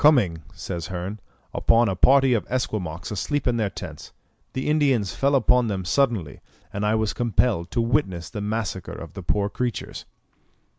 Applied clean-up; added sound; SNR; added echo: none; none; none; none.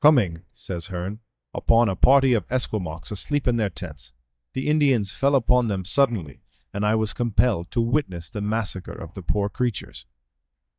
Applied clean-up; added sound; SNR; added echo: neural mask model DeepFilterNet 3.